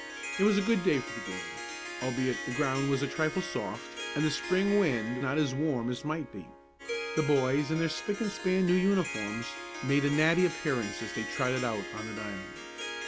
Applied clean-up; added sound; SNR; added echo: none; Harp; 9 dB; none.